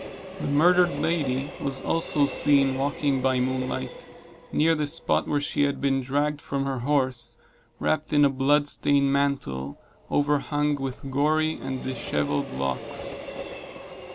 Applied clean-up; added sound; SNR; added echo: none; Train; 14 dB; none.